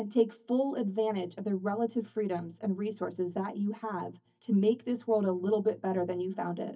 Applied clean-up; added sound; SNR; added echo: neural mask model DeepFilterNet 3.